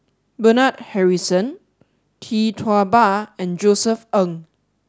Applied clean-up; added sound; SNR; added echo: none; none; none; none.